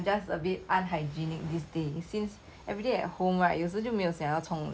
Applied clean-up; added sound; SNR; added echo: none; none; none; none.